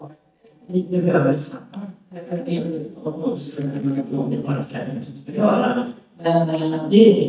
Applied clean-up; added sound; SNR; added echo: neural mask model DeepFilterNet 3.